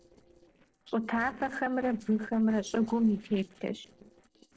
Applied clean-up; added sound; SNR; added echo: neural separator model SepFormer DNS4.